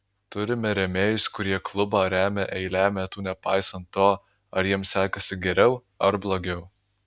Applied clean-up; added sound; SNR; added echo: none; none; none; none.